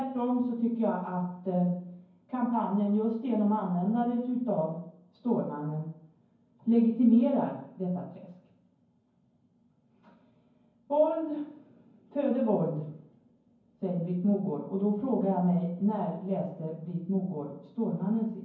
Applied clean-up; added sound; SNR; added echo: none; none; none; reverberation time 0.9 s.